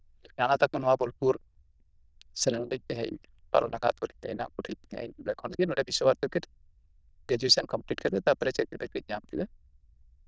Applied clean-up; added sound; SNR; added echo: neural diffusion model UNIVERSE++.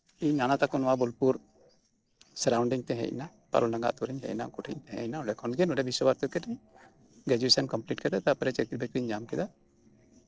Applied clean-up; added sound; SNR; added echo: neural separator model SepFormer DNS4.